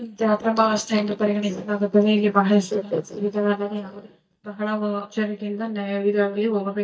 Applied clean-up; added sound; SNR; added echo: neural mask model DeepFilterNet 3.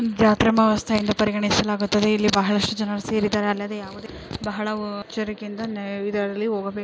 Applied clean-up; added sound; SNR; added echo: none; none; none; none.